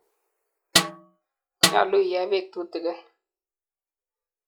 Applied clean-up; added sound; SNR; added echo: classical method log-MMSE.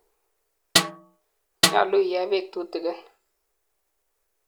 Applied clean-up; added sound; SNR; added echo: none; Snare drum; -3 dB; none.